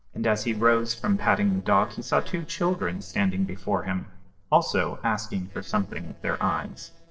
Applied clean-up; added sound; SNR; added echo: neural separator model SepFormer DNS4.